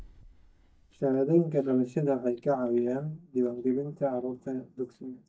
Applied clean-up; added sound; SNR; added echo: neural mask model DeepFilterNet 3.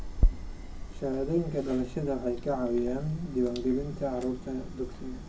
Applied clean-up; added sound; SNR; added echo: none; Chewing, mastication; 2 dB; reverberation time 0.3 s.